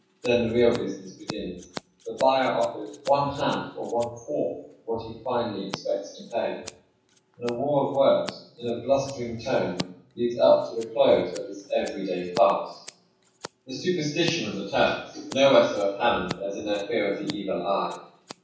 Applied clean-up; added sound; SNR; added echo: none; Scissors; 18 dB; reverberation time 0.7 s.